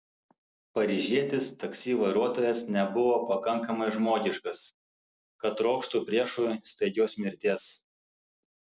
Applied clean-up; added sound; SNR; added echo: none; none; none; none.